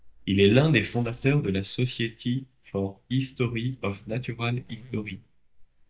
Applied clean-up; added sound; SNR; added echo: neural mask model DeepFilterNet 3.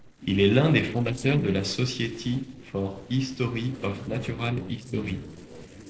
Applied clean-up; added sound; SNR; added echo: neural separator model SepFormer DNS4.